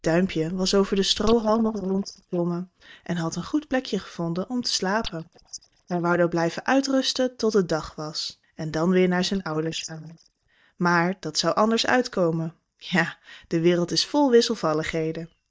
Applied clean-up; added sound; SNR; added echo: neural mask model DeepFilterNet 3.